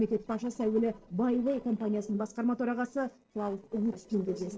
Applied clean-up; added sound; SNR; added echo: neural separator model SepFormer DNS4.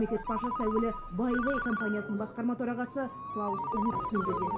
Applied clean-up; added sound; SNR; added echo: none; Ringtone; 4 dB; reverberation time 0.3 s.